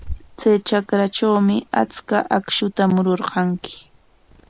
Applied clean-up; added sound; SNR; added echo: none; Bird; 19 dB; none.